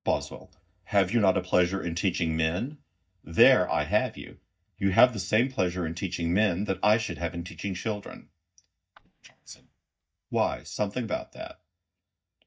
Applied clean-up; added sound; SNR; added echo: neural mask model DeepFilterNet 3.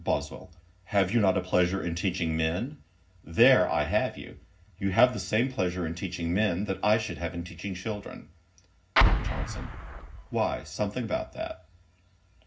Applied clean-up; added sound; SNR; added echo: none; Explosion; -2 dB; reverberation time 0.4 s.